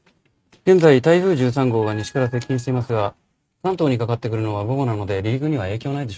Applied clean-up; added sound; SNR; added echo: neural mask model RNNoise.